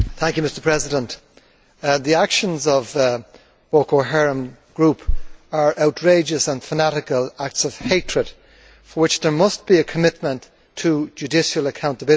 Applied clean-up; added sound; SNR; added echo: none; none; none; none.